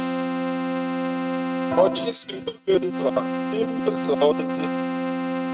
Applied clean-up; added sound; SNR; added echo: neural mask model RNNoise.